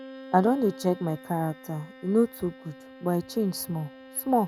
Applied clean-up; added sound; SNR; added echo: none; Bowed string instrument; 18 dB; none.